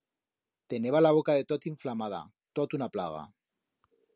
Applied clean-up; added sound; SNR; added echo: none; none; none; none.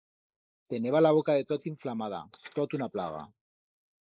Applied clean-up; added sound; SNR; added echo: neural mask model Resemble Enhance denoiser.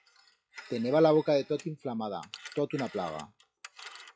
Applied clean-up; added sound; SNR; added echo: classical method log-MMSE.